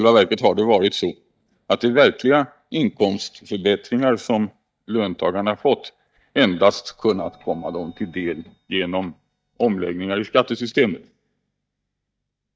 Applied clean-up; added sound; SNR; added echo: neural mask model DeepFilterNet 3.